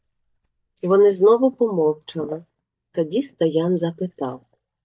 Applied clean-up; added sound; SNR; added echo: neural mask model DeepFilterNet 3.